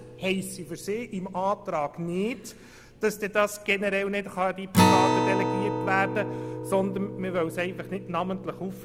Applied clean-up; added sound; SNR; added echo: none; Acoustic guitar; 1 dB; none.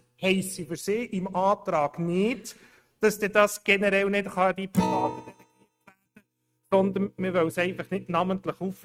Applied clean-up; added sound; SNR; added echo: neural mask model RNNoise.